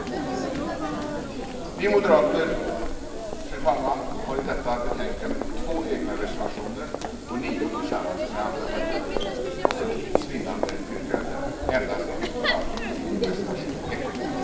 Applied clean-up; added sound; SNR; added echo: none; Crowd; -1 dB; reverberation time 1.9 s.